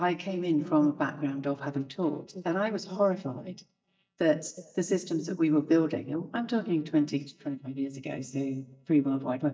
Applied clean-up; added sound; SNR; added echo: neural mask model DeepFilterNet 3.